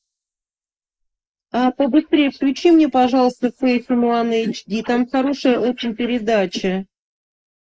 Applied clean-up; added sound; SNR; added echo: neural mask model Resemble Enhance denoiser.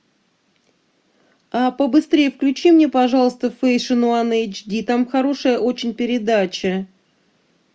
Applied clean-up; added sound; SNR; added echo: none; none; none; none.